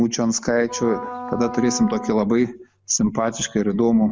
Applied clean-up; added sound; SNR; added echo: none; Wind instrument, woodwind instrument; 13 dB; none.